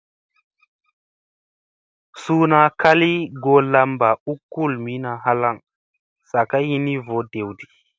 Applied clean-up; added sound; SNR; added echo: none; none; none; none.